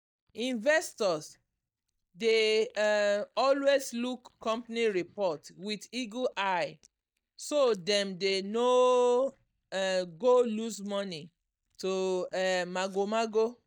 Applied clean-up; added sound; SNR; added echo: neural mask model DeepFilterNet 3.